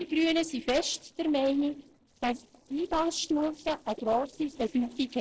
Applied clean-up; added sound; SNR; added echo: neural separator model SepFormer DNS4.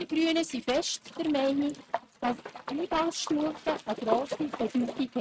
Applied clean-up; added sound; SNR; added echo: neural mask model RNNoise.